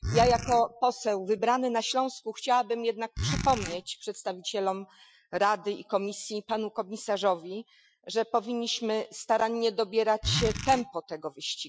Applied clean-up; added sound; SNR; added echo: classical method Wiener filter.